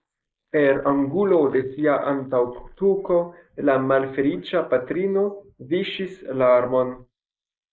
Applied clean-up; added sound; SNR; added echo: neural mask model Resemble Enhance denoiser.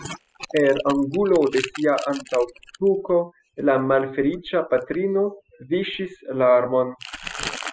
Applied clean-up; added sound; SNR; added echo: classical method spectral subtraction.